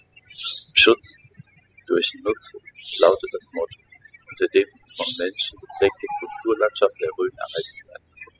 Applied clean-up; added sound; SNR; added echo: classical method spectral subtraction.